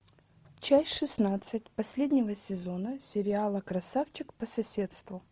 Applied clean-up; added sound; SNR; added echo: none; none; none; none.